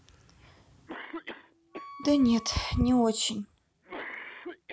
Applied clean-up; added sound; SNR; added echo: none; Cough + Wind instrument, woodwind instrument; 15 dB; none.